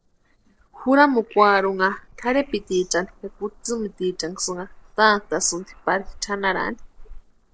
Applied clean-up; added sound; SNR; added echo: neural separator model SepFormer DNS4.